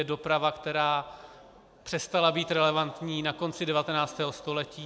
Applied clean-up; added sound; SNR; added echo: none; none; none; none.